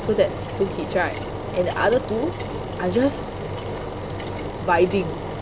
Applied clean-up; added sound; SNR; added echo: none; Engine; 5 dB; none.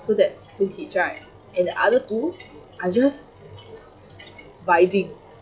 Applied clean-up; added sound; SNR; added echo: classical method log-MMSE.